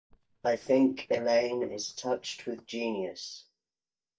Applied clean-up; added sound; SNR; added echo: neural mask model DeepFilterNet 3.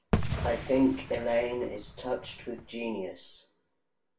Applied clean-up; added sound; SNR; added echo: none; Fireworks; 4 dB; reverberation time 0.2 s.